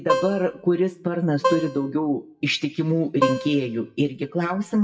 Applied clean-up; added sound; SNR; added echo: classical method WPE with log-MMSE.